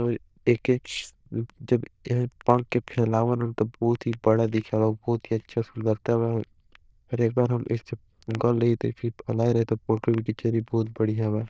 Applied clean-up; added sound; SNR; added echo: neural diffusion model UNIVERSE++.